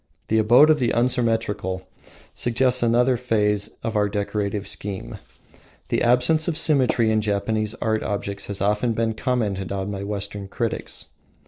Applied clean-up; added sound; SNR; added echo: neural separator model SepFormer DNS4.